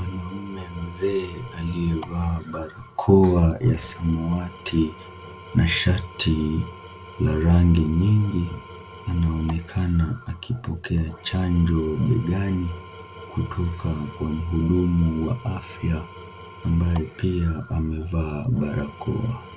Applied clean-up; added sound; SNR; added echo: none; Engine / Tools; 18 dB; none.